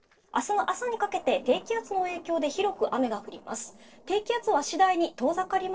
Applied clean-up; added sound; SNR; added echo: neural separator model SepFormer DNS4.